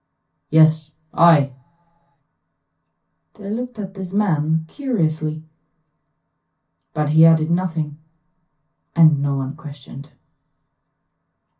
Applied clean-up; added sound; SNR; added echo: none; none; none; reverberation time 0.3 s.